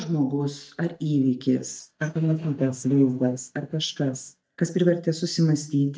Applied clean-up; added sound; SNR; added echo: neural mask model DeepFilterNet 3.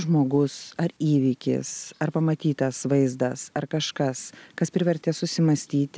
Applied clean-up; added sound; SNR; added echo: none; none; none; none.